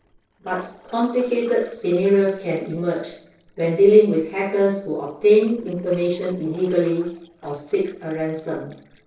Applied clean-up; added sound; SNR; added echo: neural separator model SepFormer DNS4.